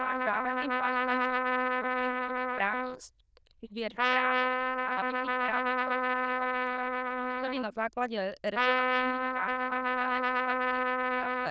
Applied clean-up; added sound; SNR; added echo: neural diffusion model UNIVERSE++.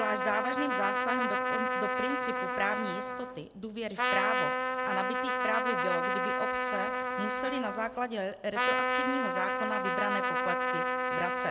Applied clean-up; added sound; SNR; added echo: none; Trumpet; -4 dB; none.